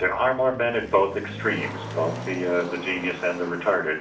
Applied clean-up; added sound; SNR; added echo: none; Motor vehicle (road); 12 dB; reverberation time 0.4 s.